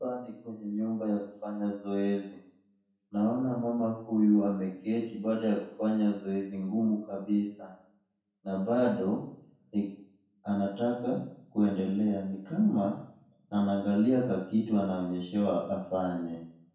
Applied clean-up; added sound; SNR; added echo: none; none; none; reverberation time 0.6 s.